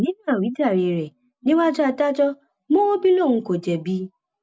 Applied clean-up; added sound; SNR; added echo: none; none; none; none.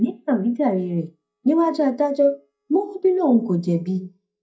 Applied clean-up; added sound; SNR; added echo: neural mask model DeepFilterNet 3.